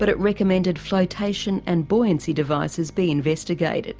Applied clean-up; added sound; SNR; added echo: none; none; none; none.